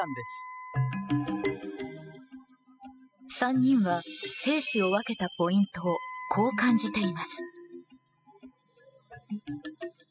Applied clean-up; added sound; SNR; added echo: classical method spectral subtraction.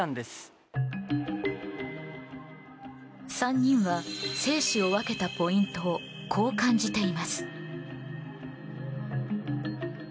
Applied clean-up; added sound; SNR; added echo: none; none; none; none.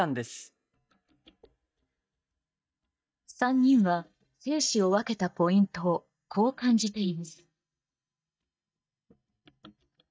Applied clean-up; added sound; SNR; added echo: neural mask model DeepFilterNet 3.